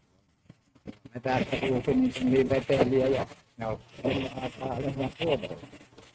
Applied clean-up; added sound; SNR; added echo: neural mask model RNNoise.